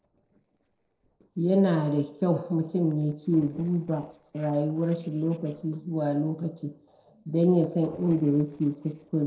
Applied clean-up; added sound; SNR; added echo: neural separator model SepFormer DNS4.